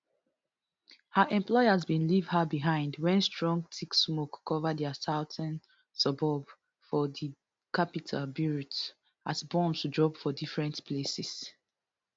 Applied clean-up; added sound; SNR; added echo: none; none; none; none.